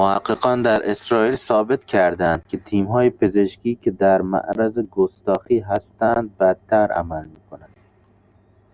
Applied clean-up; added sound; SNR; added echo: none; none; none; none.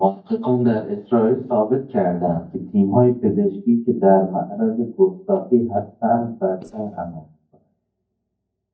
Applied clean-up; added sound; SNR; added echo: neural mask model DeepFilterNet 3.